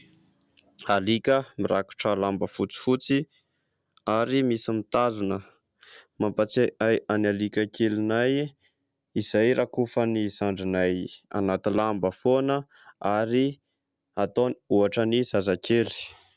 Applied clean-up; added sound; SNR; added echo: none; none; none; none.